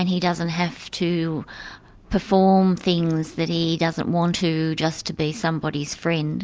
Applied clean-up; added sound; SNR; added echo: none; none; none; none.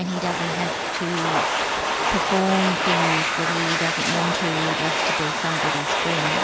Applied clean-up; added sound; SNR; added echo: none; Domestic sounds, home sounds; -4 dB; none.